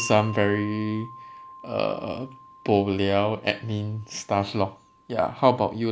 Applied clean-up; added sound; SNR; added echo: none; Wind chime; 18 dB; none.